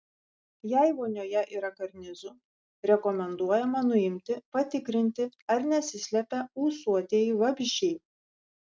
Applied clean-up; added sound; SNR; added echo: none; none; none; none.